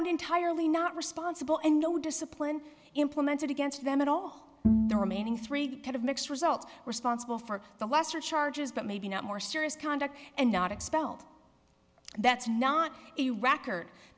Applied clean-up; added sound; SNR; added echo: none; Bowed string instrument; 1 dB; none.